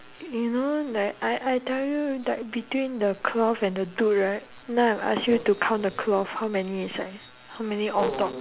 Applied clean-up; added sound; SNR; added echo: none; none; none; none.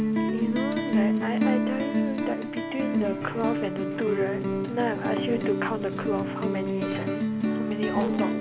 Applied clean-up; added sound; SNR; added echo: none; Guitar; -4 dB; reverberation time 1.1 s.